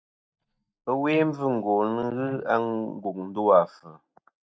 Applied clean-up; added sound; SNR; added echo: neural mask model DeepFilterNet 3.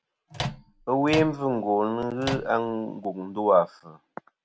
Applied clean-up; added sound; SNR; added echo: none; Microwave oven; 8 dB; none.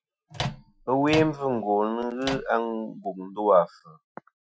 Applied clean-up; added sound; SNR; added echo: classical method Wiener filter.